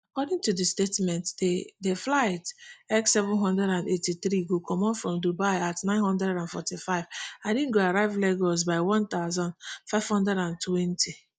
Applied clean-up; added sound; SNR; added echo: neural mask model DeepFilterNet 3.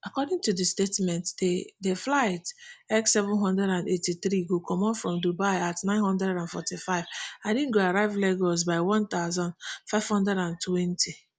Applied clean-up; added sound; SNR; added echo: none; none; none; none.